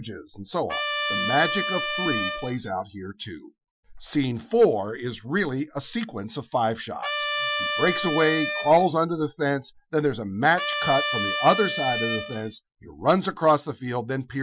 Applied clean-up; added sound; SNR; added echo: classical method Wiener filter.